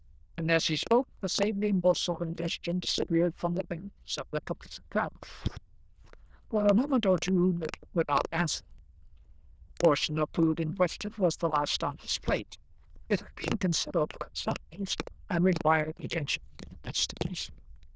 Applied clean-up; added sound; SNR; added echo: neural diffusion model UNIVERSE++.